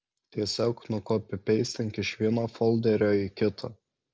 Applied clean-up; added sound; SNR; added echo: none; none; none; none.